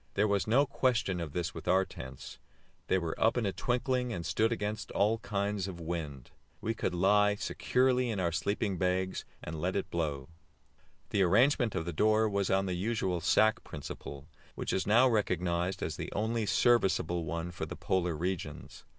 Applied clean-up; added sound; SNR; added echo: none; none; none; none.